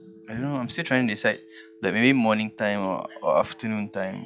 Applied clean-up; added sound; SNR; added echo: classical method log-MMSE.